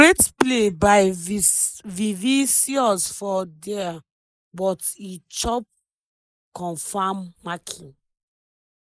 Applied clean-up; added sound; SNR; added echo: neural mask model Resemble Enhance denoiser.